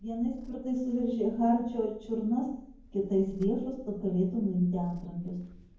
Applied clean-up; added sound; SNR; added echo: none; Purr; 19 dB; reverberation time 0.9 s.